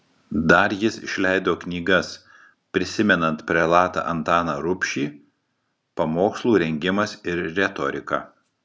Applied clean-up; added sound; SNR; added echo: none; none; none; none.